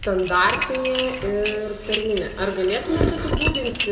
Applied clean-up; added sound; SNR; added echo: none; Dishes, pots, and pans; 7 dB; reverberation time 2.1 s.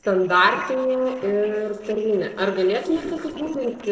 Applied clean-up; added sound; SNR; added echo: neural separator model SepFormer DNS4.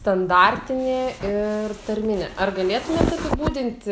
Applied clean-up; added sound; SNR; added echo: none; none; none; none.